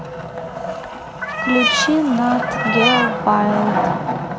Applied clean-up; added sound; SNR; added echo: none; Cat + Wood; 0 dB; none.